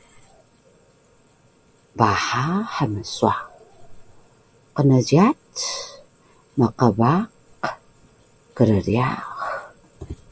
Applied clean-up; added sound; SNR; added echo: none; none; none; none.